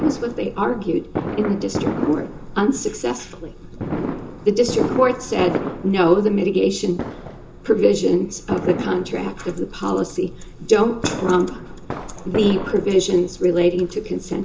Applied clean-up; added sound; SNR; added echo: none; Fireworks; 9 dB; reverberation time 0.2 s.